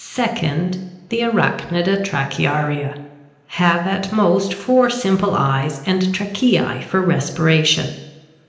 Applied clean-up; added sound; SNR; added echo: none; none; none; reverberation time 0.9 s.